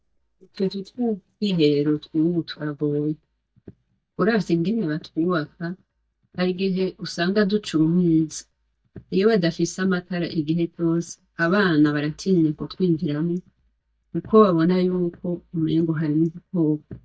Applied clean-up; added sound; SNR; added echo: neural mask model DeepFilterNet 3.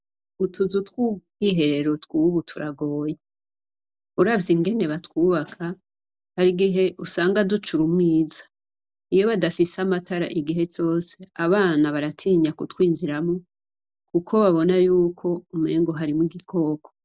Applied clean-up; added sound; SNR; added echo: none; none; none; none.